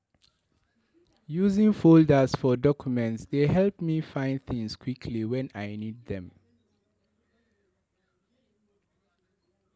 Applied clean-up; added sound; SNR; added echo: none; none; none; none.